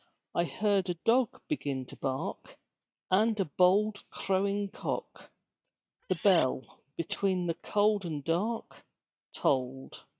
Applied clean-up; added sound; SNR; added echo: neural mask model RNNoise.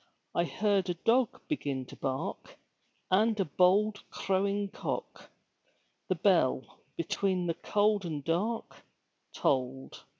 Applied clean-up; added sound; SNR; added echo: none; none; none; none.